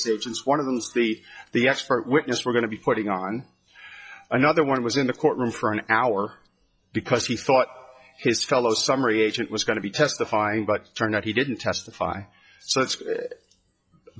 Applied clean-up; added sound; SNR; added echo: classical method WPE with log-MMSE.